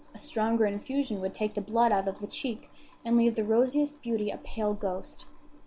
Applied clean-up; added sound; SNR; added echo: none; Dog; 16 dB; none.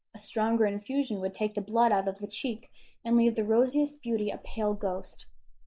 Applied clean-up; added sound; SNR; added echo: neural mask model Resemble Enhance denoiser.